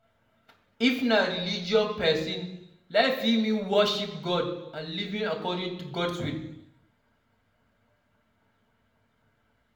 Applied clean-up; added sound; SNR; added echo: none; none; none; reverberation time 0.8 s.